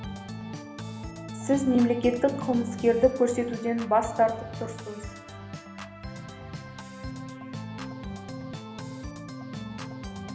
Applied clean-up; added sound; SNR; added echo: none; Organ; 9 dB; reverberation time 1.0 s.